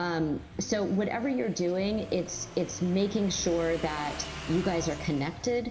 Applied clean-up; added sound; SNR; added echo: none; Motorcycle / Engine; 15 dB; reverberation time 1.2 s.